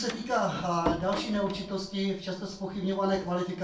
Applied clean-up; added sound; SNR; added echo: none; Door; 10 dB; reverberation time 0.3 s.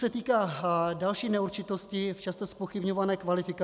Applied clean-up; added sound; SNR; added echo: none; none; none; none.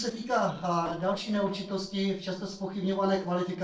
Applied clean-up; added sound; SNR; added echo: neural separator model SepFormer DNS4.